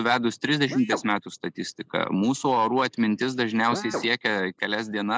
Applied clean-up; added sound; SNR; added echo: neural mask model Resemble Enhance denoiser.